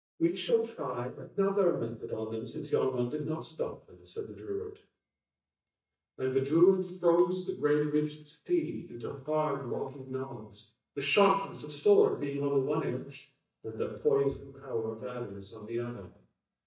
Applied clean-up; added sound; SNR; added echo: neural mask model DeepFilterNet 3.